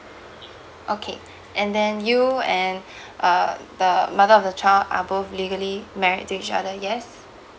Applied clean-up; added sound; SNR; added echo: none; none; none; none.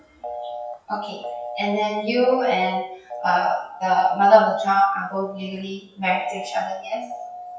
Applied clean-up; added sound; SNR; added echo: classical method WPE with log-MMSE.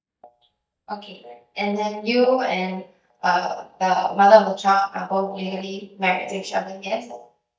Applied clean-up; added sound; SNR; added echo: neural mask model DeepFilterNet 3.